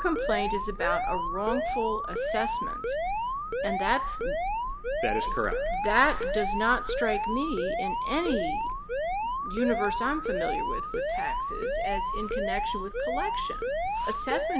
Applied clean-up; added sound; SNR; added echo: none; Alarm; -1 dB; none.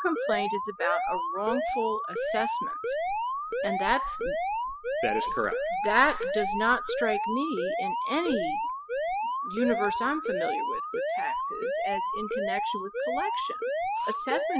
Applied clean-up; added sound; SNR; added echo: classical method spectral subtraction.